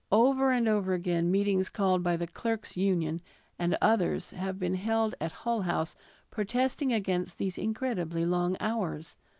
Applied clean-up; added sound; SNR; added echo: none; none; none; none.